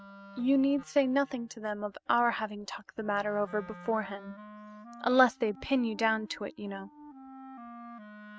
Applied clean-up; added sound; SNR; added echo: neural mask model RNNoise.